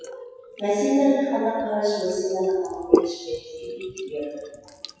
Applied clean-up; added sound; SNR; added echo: classical method WPE with log-MMSE.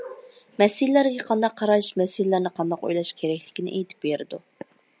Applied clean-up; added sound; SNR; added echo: none; none; none; none.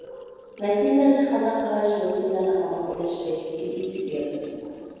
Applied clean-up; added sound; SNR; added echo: neural separator model SepFormer DNS4.